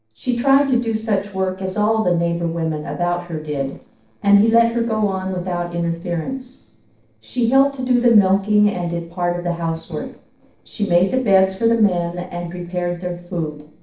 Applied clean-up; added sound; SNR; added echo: neural separator model SepFormer DNS4.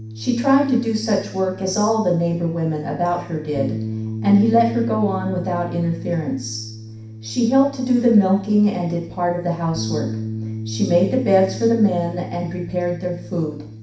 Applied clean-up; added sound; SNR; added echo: none; Bass guitar; 11 dB; reverberation time 0.6 s.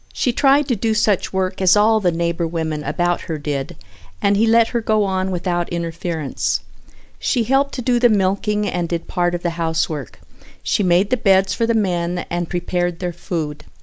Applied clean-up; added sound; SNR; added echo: none; none; none; none.